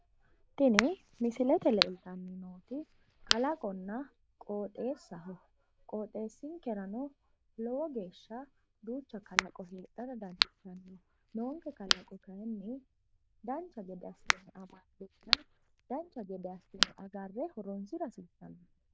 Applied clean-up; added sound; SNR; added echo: neural diffusion model UNIVERSE++.